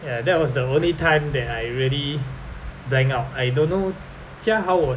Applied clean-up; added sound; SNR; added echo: none; none; none; none.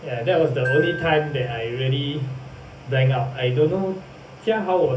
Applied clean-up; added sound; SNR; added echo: none; Glockenspiel; 13 dB; reverberation time 0.3 s.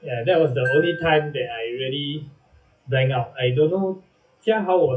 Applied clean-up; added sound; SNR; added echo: classical method WPE with log-MMSE.